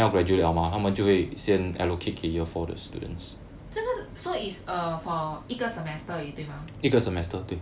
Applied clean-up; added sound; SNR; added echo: none; none; none; none.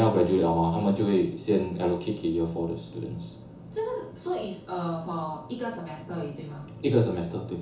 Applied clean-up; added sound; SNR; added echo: none; none; none; reverberation time 0.7 s.